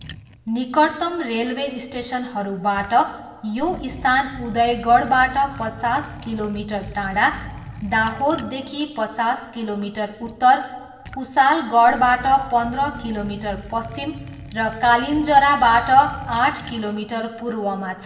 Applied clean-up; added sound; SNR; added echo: none; Liquid; 18 dB; reverberation time 0.9 s.